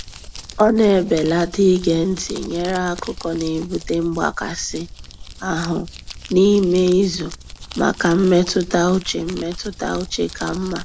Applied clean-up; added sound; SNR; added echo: none; Crumpling, crinkling; 15 dB; none.